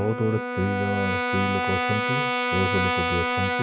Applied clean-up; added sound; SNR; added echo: none; Brass instrument; -2 dB; none.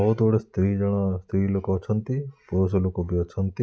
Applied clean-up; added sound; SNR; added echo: none; none; none; none.